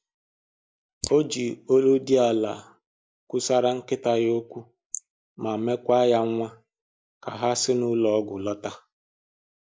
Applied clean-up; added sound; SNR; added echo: neural mask model Resemble Enhance denoiser.